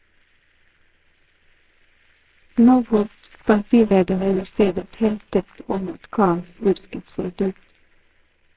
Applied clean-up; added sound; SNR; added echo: neural separator model SepFormer WHAMR!.